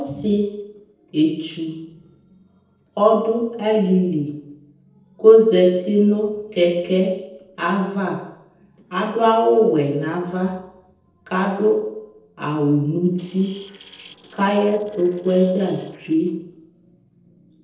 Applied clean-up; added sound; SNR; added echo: neural separator model SepFormer DNS4.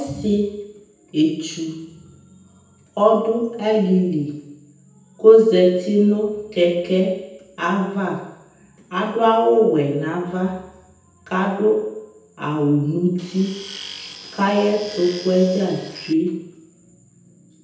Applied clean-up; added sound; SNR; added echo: none; Tools; 16 dB; reverberation time 0.9 s.